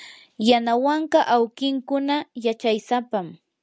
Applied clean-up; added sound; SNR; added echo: none; none; none; none.